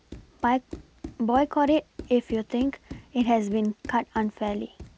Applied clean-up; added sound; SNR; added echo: none; Run; 17 dB; none.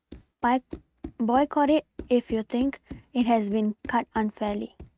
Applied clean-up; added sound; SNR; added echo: neural mask model RNNoise.